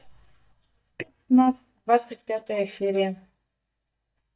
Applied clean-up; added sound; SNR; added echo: neural mask model DeepFilterNet 3.